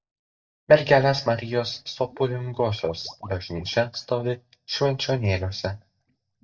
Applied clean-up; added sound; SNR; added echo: neural mask model DeepFilterNet 3.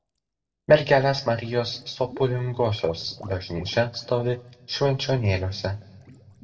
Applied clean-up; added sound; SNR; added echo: neural separator model SepFormer DNS4.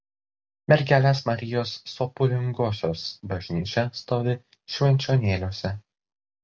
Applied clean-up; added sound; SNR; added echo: none; none; none; none.